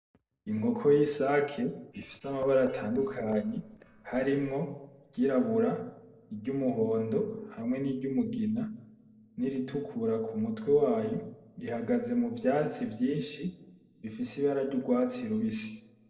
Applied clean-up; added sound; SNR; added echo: neural separator model SepFormer DNS4.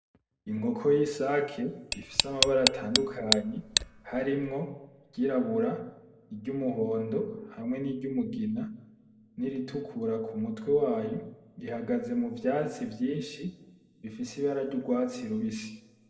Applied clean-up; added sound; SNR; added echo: none; Tick; -1 dB; reverberation time 1.1 s.